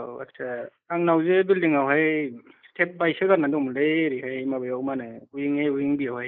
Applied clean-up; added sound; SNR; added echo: neural mask model Resemble Enhance denoiser.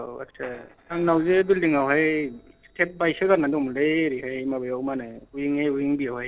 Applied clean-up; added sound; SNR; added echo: neural separator model SepFormer DNS4.